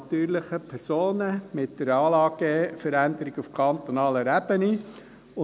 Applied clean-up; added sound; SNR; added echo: none; none; none; none.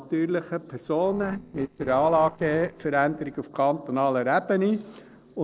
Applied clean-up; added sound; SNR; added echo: neural separator model SepFormer DNS4.